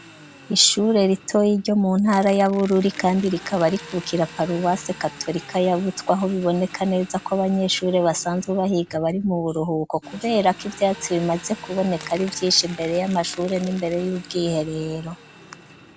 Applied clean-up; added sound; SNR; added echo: none; Engine + Crackle / Crushing; 19 dB; none.